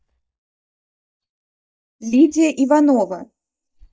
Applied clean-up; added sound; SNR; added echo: neural mask model DeepFilterNet 3.